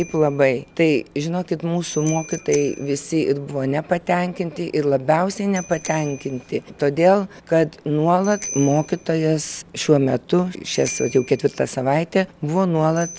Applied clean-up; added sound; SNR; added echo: none; Bicycle bell; 19 dB; none.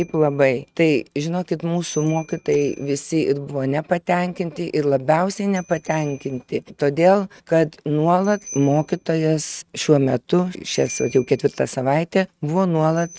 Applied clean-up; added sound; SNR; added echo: neural mask model RNNoise.